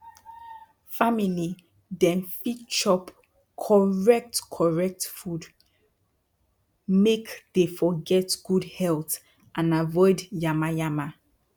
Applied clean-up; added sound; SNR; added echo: none; none; none; none.